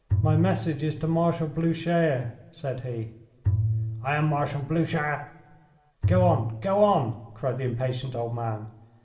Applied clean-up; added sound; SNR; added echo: none; Bowed string instrument; 3 dB; reverberation time 1.9 s.